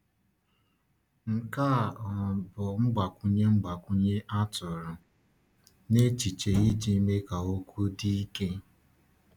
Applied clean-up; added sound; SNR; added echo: none; none; none; none.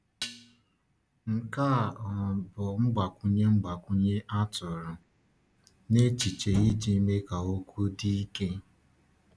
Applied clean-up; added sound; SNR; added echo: none; Dishes, pots, and pans; 13 dB; none.